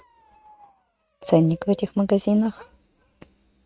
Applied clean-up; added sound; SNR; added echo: neural mask model RNNoise.